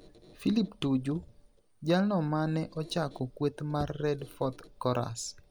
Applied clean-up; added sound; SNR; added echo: none; Squeak; 20 dB; none.